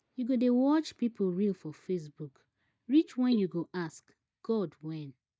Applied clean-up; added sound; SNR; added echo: neural mask model DeepFilterNet 3.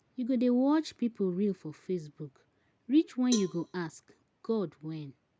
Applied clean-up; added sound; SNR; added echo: none; Cowbell; 14 dB; none.